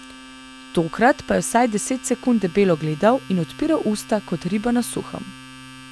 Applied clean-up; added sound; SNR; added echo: none; Domestic sounds, home sounds; 19 dB; none.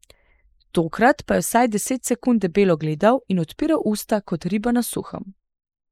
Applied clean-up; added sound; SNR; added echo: neural mask model Resemble Enhance denoiser.